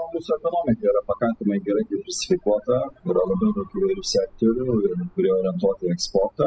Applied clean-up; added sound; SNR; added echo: classical method spectral subtraction.